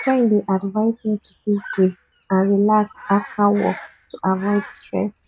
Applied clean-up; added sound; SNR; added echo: none; Bird vocalization, bird call, bird song; 18 dB; none.